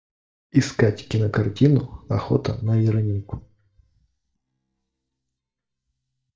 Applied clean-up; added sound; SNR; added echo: neural mask model DeepFilterNet 3.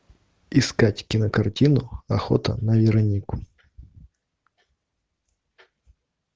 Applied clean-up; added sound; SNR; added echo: none; none; none; none.